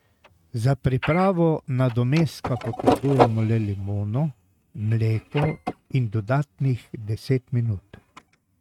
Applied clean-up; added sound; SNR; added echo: neural mask model RNNoise.